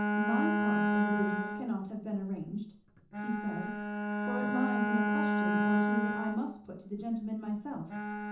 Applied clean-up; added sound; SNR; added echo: none; Bowed string instrument; -4 dB; reverberation time 0.6 s.